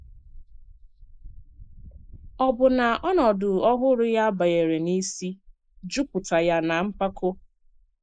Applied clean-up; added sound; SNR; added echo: neural mask model Resemble Enhance denoiser.